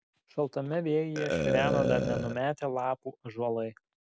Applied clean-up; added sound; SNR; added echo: none; Burping, eructation; 1 dB; none.